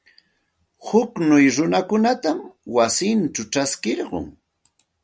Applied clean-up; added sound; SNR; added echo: none; none; none; none.